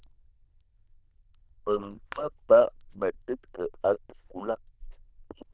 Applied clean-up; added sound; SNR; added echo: neural diffusion model UNIVERSE++.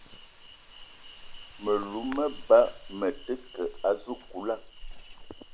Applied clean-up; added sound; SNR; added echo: none; Insect; 14 dB; none.